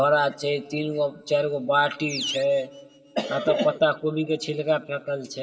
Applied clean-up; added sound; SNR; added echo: none; Animal; 15 dB; reverberation time 1.6 s.